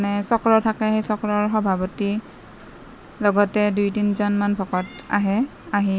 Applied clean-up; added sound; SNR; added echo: none; none; none; none.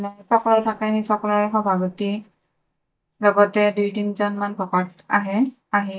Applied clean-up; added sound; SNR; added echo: neural mask model DeepFilterNet 3.